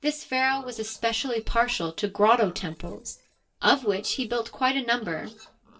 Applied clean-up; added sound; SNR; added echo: neural separator model SepFormer DNS4.